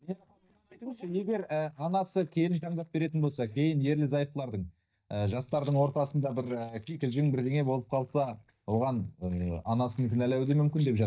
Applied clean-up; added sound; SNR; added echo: neural mask model DeepFilterNet 3.